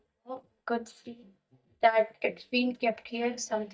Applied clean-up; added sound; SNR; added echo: neural mask model DeepFilterNet 3.